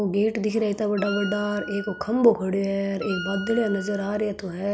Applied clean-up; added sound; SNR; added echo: none; Wind instrument, woodwind instrument; 13 dB; none.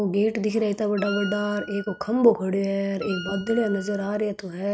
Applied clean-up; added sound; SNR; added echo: neural mask model RNNoise.